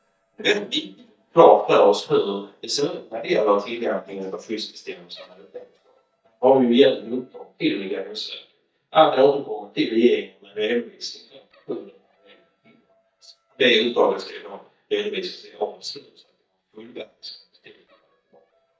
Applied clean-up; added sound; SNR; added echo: neural mask model DeepFilterNet 3.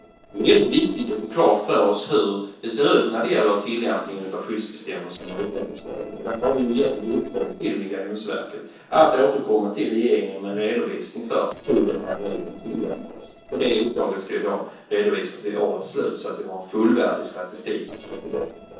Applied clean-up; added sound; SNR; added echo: neural separator model SepFormer DNS4.